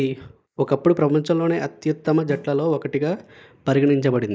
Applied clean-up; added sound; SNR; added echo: neural mask model Resemble Enhance denoiser.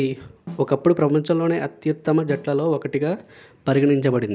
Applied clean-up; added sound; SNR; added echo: none; Snare drum; 20 dB; none.